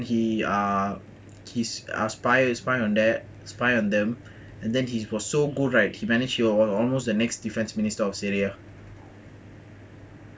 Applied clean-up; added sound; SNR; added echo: none; none; none; none.